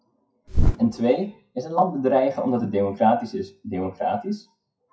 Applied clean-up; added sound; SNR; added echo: classical method WPE with log-MMSE.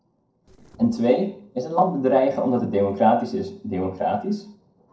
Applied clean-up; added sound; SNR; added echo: neural separator model SepFormer DNS4.